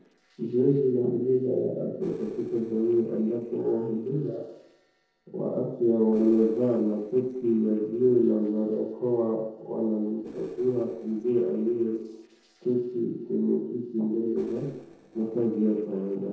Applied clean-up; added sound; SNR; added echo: neural separator model SepFormer DNS4.